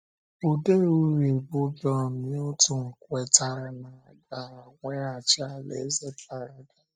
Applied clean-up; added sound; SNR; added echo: neural mask model DeepFilterNet 3.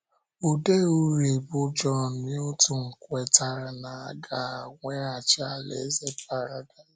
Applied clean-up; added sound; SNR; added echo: none; none; none; none.